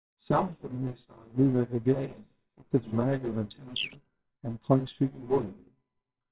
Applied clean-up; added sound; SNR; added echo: neural separator model SepFormer WHAMR!.